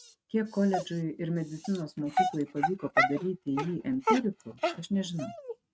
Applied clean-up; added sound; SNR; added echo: neural mask model RNNoise.